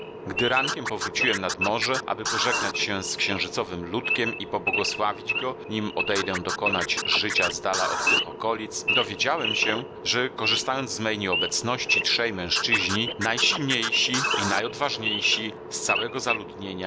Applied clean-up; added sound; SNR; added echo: none; Idling / Wild animals + Scratching (performance technique); 1 dB; none.